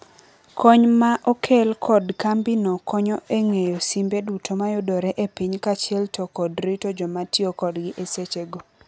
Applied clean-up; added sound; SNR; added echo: none; none; none; none.